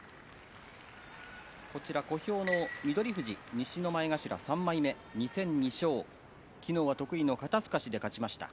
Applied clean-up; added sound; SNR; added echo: none; none; none; none.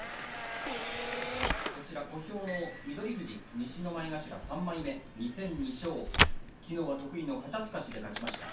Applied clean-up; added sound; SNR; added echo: none; Camera; -3 dB; reverberation time 0.3 s.